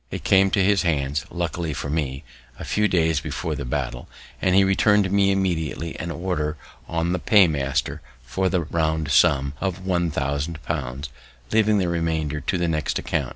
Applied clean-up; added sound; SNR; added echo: none; none; none; none.